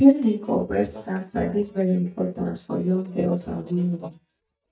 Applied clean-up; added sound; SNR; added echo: neural mask model DeepFilterNet 3.